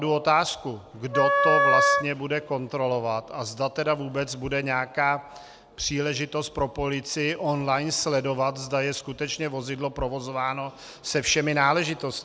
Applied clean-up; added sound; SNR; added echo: none; Wind instrument, woodwind instrument; -4 dB; none.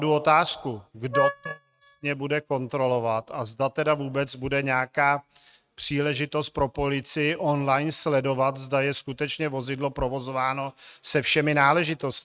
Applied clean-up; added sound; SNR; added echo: neural mask model RNNoise.